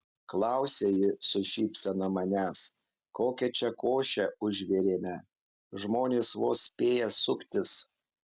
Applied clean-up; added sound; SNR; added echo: none; none; none; none.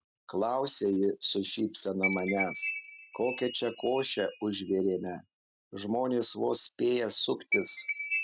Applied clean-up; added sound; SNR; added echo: neural mask model RNNoise.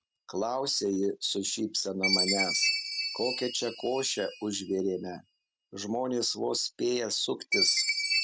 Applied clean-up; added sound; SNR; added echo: none; Chime; 2 dB; none.